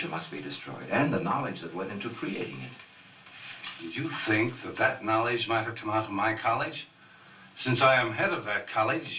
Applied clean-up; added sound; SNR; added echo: none; none; none; reverberation time 0.2 s.